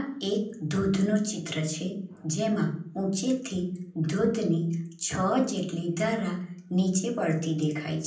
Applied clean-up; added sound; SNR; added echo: none; none; none; reverberation time 0.6 s.